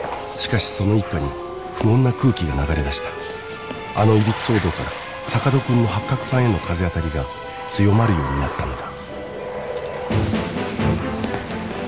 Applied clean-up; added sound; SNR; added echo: none; Water / Splash, splatter; 13 dB; none.